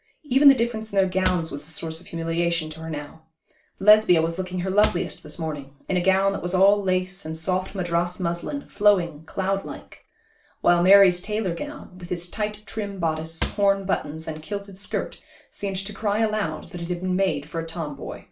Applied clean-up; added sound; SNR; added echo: none; Cupboard open or close / Drawer open or close; 9 dB; reverberation time 0.3 s.